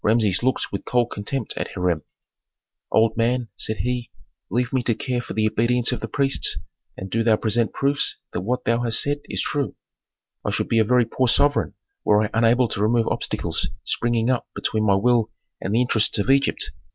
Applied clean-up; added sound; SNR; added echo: none; none; none; none.